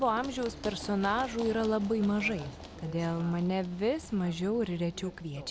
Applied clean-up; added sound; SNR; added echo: none; Run; 16 dB; none.